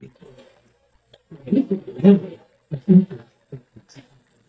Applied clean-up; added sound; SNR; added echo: neural mask model DeepFilterNet 3.